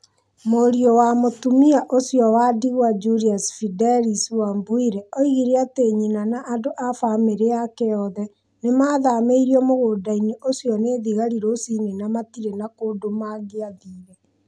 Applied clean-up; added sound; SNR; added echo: none; none; none; none.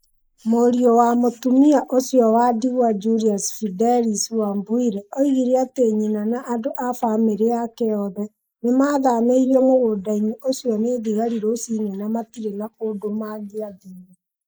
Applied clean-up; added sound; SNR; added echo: neural mask model Resemble Enhance denoiser.